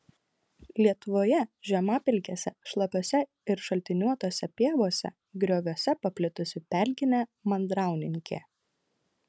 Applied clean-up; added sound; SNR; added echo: none; none; none; none.